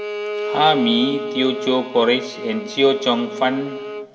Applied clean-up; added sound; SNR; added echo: none; Bowed string instrument; 8 dB; reverberation time 1.3 s.